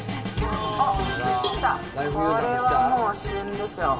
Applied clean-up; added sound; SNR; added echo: none; Cowbell; 15 dB; reverberation time 2.6 s.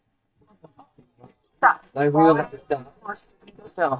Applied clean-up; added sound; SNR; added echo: neural mask model DeepFilterNet 3.